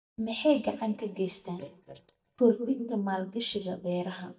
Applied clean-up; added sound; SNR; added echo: neural mask model DeepFilterNet 3.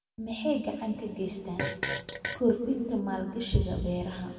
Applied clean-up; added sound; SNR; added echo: none; Fart; 6 dB; reverberation time 1.8 s.